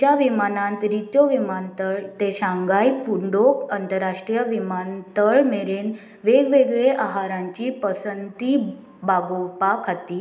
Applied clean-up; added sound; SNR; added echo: none; none; none; none.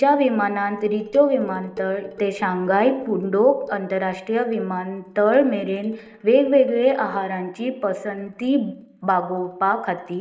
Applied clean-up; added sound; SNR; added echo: neural mask model Resemble Enhance denoiser.